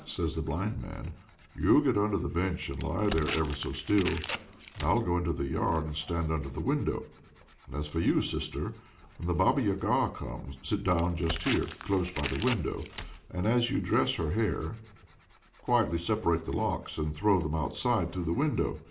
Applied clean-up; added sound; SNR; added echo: none; Tearing; 15 dB; reverberation time 0.5 s.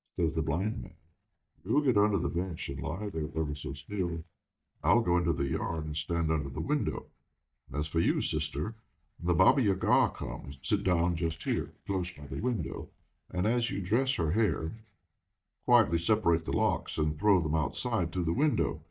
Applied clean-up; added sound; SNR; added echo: neural mask model DeepFilterNet 3.